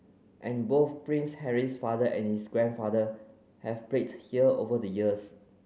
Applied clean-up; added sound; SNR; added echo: none; none; none; none.